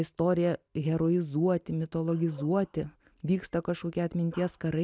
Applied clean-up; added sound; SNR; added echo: none; none; none; none.